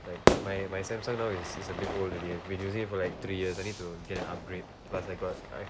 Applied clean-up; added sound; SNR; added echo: none; Fire / Fireworks; -1 dB; none.